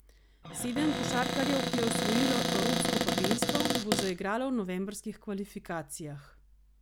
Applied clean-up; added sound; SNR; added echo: none; Cupboard open or close; -3 dB; none.